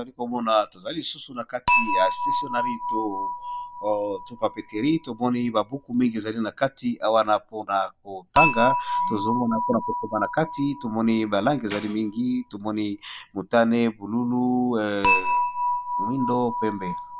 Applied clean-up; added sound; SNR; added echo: none; Dishes, pots, and pans / Chink, clink + Tambourine; 4 dB; none.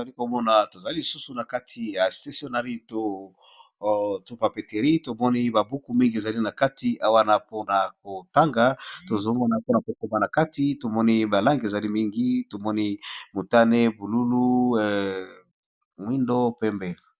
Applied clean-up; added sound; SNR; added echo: none; none; none; none.